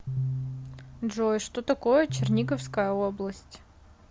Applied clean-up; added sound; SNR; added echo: none; Piano; 6 dB; none.